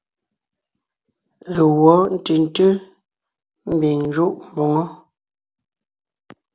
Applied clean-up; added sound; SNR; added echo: none; none; none; none.